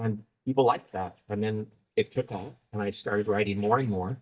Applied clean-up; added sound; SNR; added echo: neural mask model DeepFilterNet 3.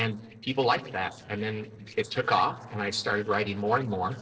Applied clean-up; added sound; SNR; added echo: neural separator model SepFormer DNS4.